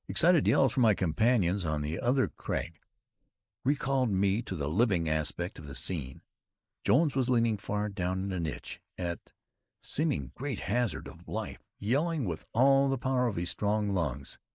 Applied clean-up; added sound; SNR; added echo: neural mask model Resemble Enhance denoiser.